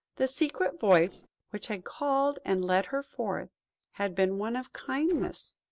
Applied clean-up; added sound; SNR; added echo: neural separator model SepFormer DNS4.